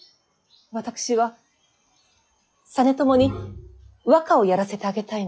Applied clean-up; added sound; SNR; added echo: classical method log-MMSE.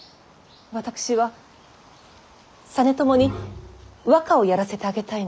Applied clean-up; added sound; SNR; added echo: none; Bowed string instrument; 10 dB; none.